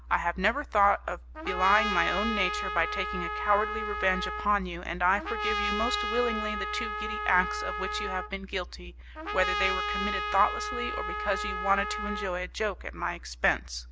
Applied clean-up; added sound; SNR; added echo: none; Trumpet; 3 dB; none.